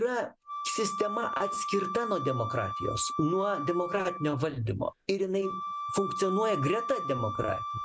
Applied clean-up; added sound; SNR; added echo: none; Wind instrument, woodwind instrument; 5 dB; none.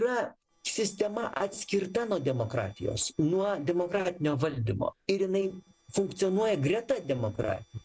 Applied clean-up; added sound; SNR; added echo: neural separator model SepFormer DNS4.